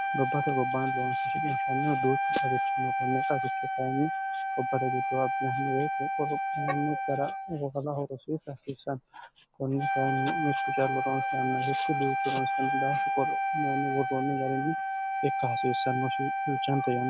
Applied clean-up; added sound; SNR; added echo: none; Wind instrument, woodwind instrument; -2 dB; none.